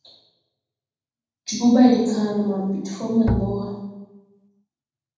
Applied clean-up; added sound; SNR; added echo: none; Bowed string instrument; 5 dB; reverberation time 1.2 s.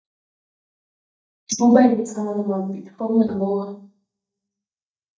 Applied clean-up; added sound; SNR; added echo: neural mask model DeepFilterNet 3.